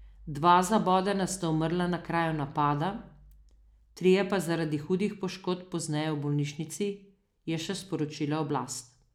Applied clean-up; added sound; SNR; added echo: none; none; none; none.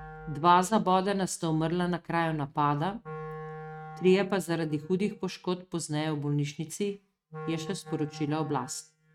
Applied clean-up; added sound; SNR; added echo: neural mask model RNNoise.